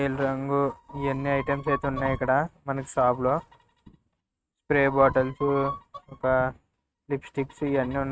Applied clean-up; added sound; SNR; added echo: neural mask model RNNoise.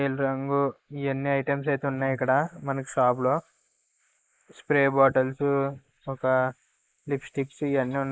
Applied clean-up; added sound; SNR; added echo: neural mask model Resemble Enhance denoiser.